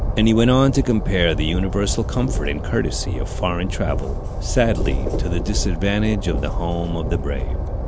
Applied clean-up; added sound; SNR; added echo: none; Train; 1 dB; none.